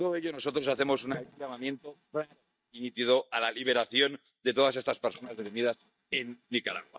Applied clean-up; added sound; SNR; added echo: neural mask model DeepFilterNet 3.